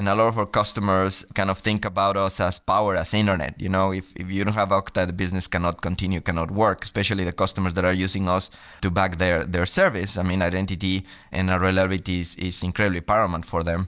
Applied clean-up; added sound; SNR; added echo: none; none; none; none.